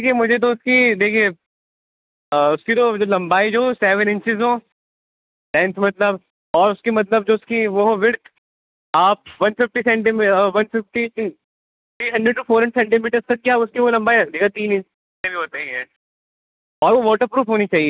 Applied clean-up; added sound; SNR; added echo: none; none; none; none.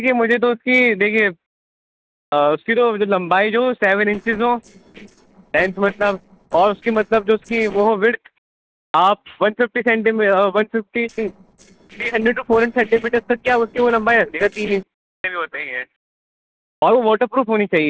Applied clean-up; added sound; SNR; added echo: neural separator model SepFormer DNS4.